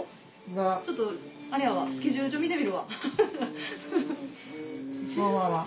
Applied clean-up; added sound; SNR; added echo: none; none; none; none.